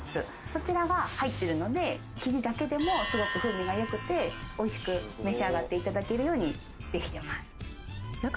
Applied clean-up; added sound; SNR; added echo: none; Accelerating, revving, vroom; 17 dB; none.